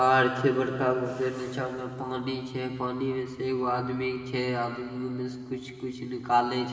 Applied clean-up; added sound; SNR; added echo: none; none; none; reverberation time 2.7 s.